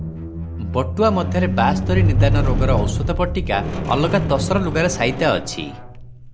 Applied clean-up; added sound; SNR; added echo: none; Squeak; -1 dB; none.